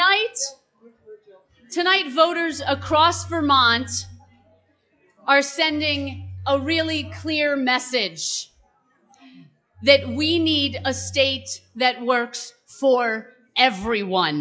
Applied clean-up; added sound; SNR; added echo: classical method log-MMSE.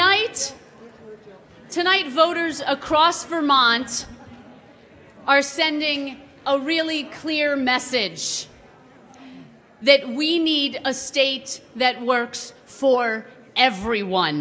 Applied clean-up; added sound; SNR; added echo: none; none; none; none.